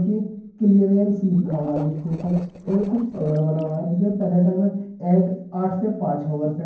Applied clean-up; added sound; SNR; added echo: neural separator model SepFormer DNS4.